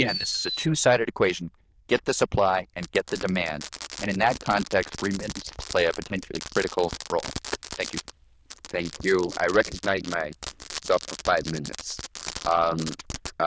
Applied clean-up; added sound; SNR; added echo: neural diffusion model UNIVERSE++.